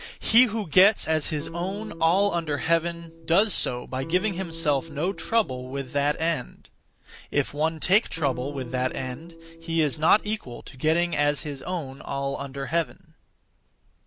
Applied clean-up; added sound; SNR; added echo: none; Electric guitar; 15 dB; none.